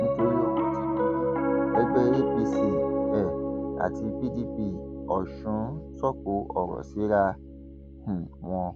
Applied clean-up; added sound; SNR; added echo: none; Piano; -1 dB; none.